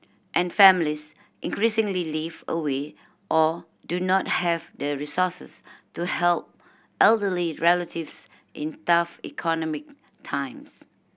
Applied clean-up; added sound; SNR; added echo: none; none; none; none.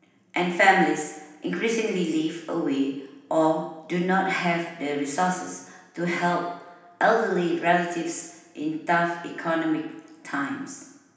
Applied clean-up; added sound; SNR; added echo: none; none; none; reverberation time 0.9 s.